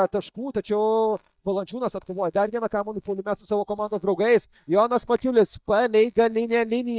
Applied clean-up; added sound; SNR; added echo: neural mask model DeepFilterNet 3.